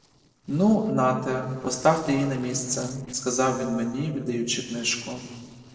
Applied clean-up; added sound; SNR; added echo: neural separator model SepFormer DNS4.